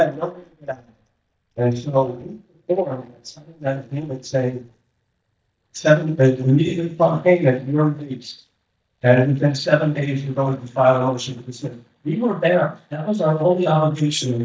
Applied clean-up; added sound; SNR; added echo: neural mask model DeepFilterNet 3.